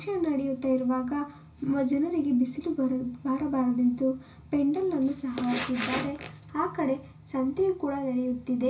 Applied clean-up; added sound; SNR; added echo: none; none; none; reverberation time 0.4 s.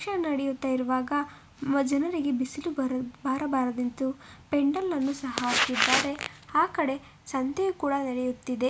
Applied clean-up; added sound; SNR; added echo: none; none; none; none.